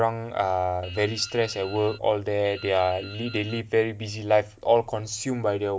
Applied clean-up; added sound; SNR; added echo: none; Drip; 18 dB; none.